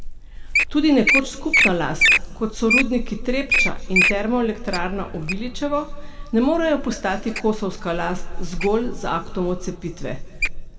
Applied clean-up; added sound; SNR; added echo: none; Wild animals; 0 dB; reverberation time 1.9 s.